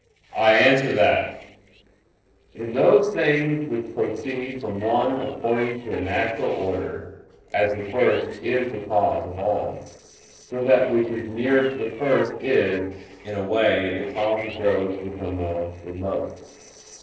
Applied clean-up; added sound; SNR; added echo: neural separator model SepFormer DNS4.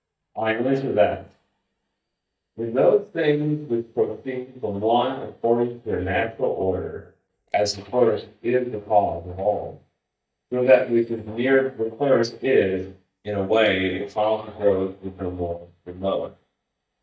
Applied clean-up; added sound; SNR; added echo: neural mask model DeepFilterNet 3.